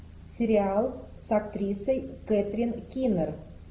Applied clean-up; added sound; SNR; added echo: none; none; none; none.